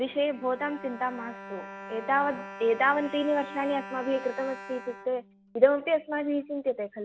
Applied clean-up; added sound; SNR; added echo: none; Bowed string instrument; 15 dB; none.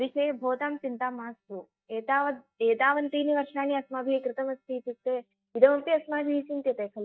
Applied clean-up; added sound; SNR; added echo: neural mask model DeepFilterNet 3.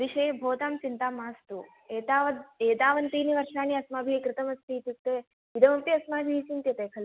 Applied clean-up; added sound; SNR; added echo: none; none; none; none.